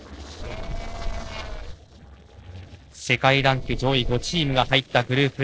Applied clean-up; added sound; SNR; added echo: neural separator model SepFormer DNS4.